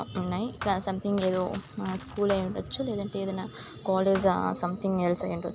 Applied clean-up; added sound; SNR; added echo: none; Thump, thud + Coin (dropping); 16 dB; none.